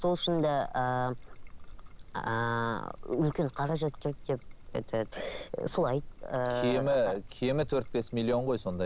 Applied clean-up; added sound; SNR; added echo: none; Trickle, dribble; 12 dB; none.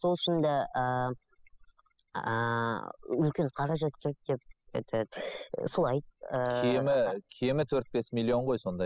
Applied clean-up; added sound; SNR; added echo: classical method spectral subtraction.